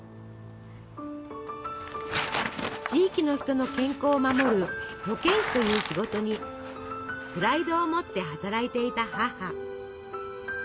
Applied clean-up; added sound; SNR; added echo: none; Tearing; 8 dB; none.